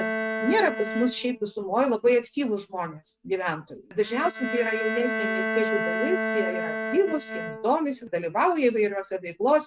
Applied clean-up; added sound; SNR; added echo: neural mask model RNNoise.